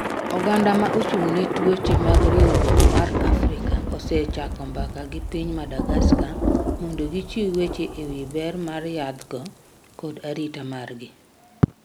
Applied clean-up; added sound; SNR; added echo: none; Thunder / Rain; -3 dB; none.